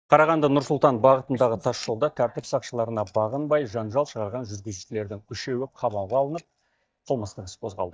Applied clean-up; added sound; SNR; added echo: neural mask model DeepFilterNet 3.